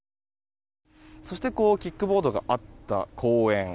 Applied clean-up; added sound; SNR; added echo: none; none; none; none.